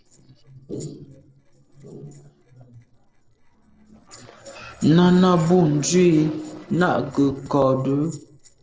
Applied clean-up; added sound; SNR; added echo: neural separator model SepFormer DNS4.